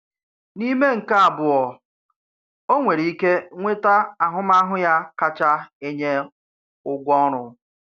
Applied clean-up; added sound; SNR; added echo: none; none; none; none.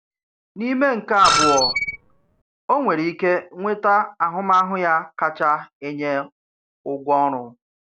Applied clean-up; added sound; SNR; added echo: none; Screech; -1 dB; none.